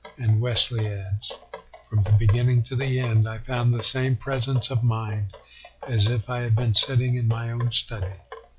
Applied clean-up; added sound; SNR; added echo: classical method log-MMSE.